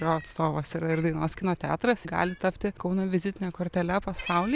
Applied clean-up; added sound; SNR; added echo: none; Cat; 20 dB; none.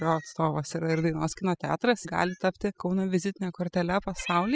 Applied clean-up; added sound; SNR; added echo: classical method spectral subtraction.